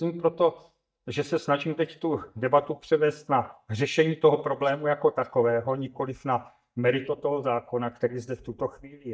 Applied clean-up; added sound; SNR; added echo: neural mask model DeepFilterNet 3.